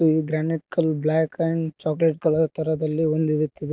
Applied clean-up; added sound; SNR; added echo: none; none; none; none.